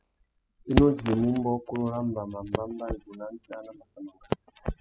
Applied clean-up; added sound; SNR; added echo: classical method spectral subtraction.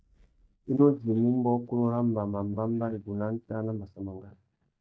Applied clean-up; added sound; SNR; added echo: neural mask model DeepFilterNet 3.